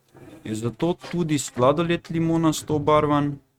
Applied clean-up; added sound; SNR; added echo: neural mask model RNNoise.